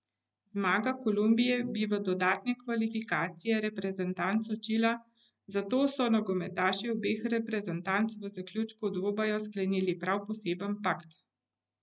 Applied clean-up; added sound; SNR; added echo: none; none; none; none.